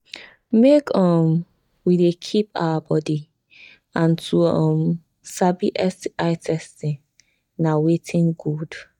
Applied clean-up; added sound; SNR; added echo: neural mask model DeepFilterNet 3.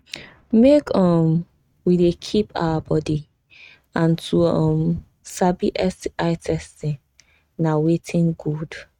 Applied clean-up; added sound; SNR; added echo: neural mask model RNNoise.